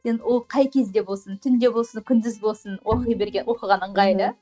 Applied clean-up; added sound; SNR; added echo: neural mask model RNNoise.